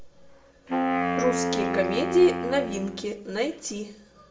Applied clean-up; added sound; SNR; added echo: none; Wind instrument, woodwind instrument; 2 dB; reverberation time 0.5 s.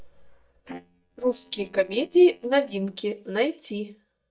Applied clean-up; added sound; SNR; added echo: neural mask model DeepFilterNet 3.